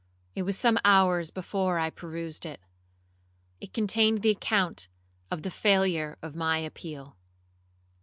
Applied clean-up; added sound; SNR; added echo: none; none; none; none.